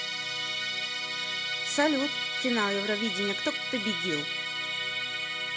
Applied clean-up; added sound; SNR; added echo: none; Musical instrument; -1 dB; none.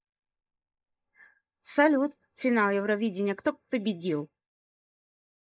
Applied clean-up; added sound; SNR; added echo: neural mask model Resemble Enhance denoiser.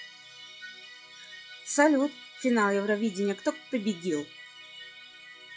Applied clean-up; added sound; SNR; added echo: classical method log-MMSE.